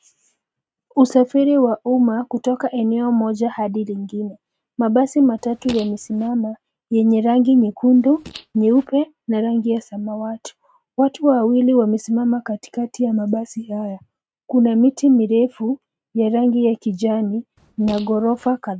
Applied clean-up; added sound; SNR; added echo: neural mask model RNNoise.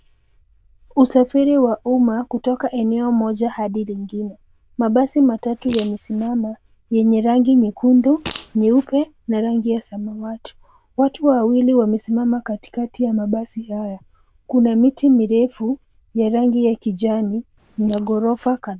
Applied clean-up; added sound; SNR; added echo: neural diffusion model UNIVERSE++.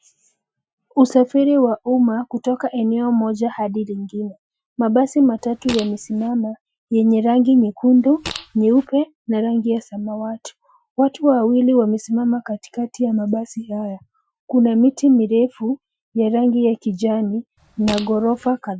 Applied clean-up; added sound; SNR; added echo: classical method Wiener filter.